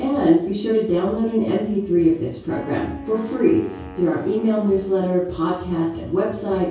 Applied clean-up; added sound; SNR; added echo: none; Wind instrument, woodwind instrument; 17 dB; reverberation time 0.6 s.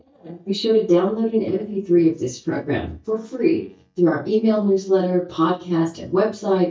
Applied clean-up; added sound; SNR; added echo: neural mask model DeepFilterNet 3.